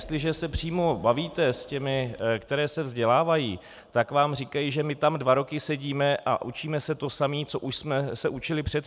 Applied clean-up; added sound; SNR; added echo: none; none; none; none.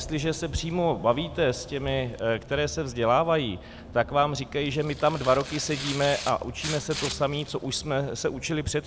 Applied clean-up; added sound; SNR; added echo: none; Tearing + Bus; 13 dB; none.